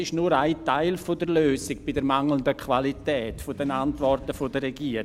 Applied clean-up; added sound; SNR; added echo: none; Accelerating, revving, vroom + Thunder; 18 dB; none.